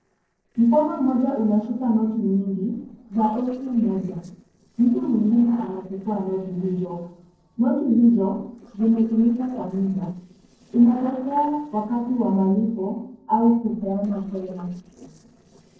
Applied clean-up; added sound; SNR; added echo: neural separator model SepFormer DNS4.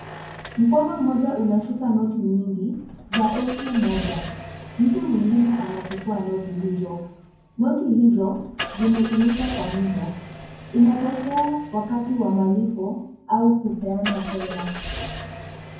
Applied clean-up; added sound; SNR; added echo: none; Engine starting / Car; 13 dB; reverberation time 0.9 s.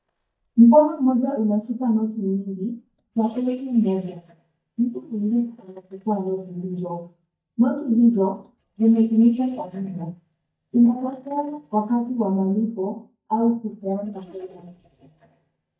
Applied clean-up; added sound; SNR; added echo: neural mask model DeepFilterNet 3.